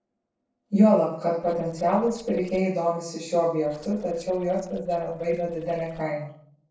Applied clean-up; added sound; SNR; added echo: neural separator model SepFormer DNS4.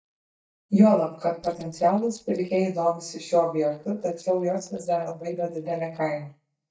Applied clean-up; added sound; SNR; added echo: neural mask model DeepFilterNet 3.